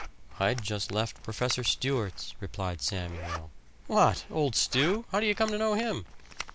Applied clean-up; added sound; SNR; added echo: none; Zipper (clothing); 12 dB; none.